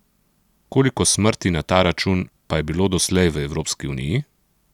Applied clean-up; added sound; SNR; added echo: none; none; none; none.